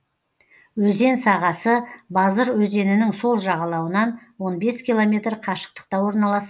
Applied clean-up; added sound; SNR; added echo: none; none; none; none.